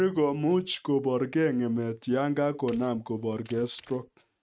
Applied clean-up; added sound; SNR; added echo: neural mask model RNNoise.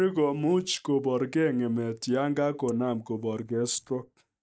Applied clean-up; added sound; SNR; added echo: neural mask model DeepFilterNet 3.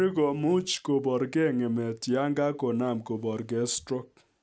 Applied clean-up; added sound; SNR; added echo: none; none; none; none.